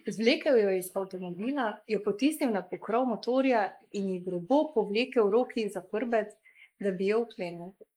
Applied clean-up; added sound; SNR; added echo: neural mask model Resemble Enhance denoiser.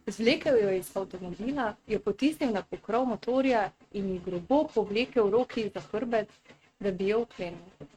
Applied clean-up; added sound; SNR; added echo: neural mask model RNNoise.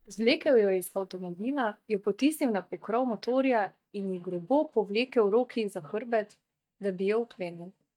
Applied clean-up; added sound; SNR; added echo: neural mask model DeepFilterNet 3.